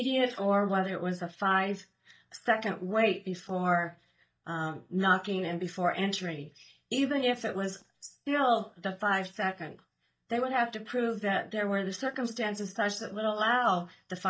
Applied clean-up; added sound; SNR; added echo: neural mask model DeepFilterNet 3.